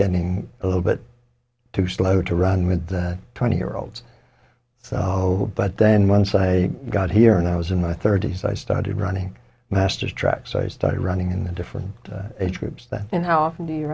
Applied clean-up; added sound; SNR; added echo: none; none; none; none.